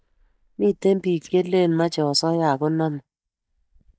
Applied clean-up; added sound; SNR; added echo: neural mask model DeepFilterNet 3.